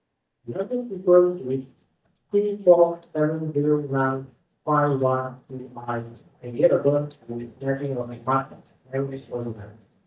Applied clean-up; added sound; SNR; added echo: neural mask model DeepFilterNet 3.